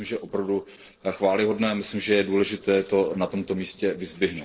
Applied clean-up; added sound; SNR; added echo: neural separator model SepFormer DNS4.